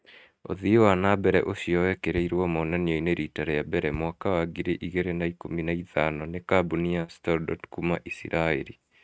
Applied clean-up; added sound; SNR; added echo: neural mask model RNNoise.